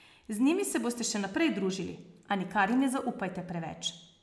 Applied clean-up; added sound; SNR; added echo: none; none; none; none.